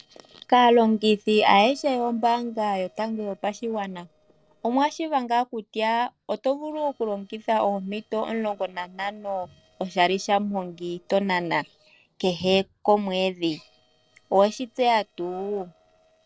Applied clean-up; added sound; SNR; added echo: neural separator model SepFormer DNS4.